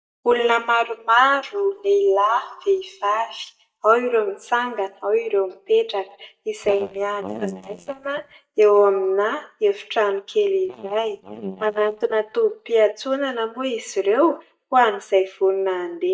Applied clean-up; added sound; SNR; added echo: neural mask model DeepFilterNet 3.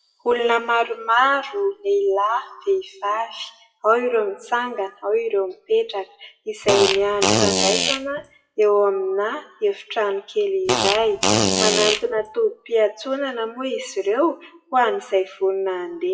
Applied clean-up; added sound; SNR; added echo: classical method WPE with log-MMSE.